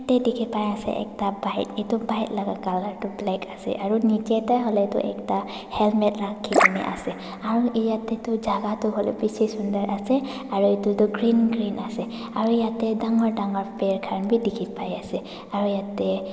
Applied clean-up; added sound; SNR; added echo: none; none; none; none.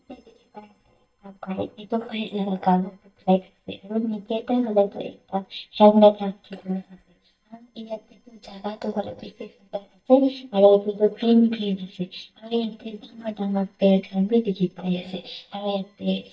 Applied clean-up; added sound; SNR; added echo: neural mask model DeepFilterNet 3.